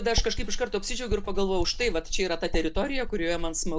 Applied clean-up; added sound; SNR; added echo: none; Writing; 1 dB; none.